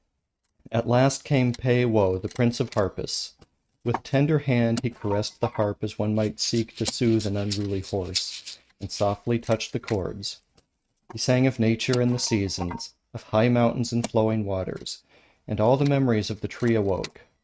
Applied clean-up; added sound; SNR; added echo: neural mask model RNNoise.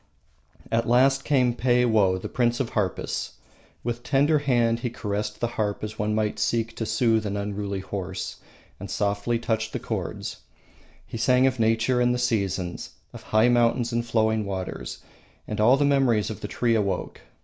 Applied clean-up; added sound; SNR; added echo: none; none; none; none.